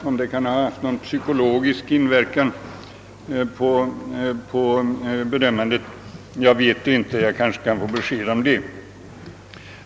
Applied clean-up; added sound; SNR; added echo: none; none; none; none.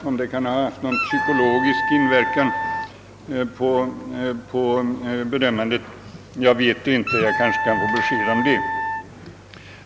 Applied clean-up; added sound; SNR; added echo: none; Wind instrument, woodwind instrument; 2 dB; none.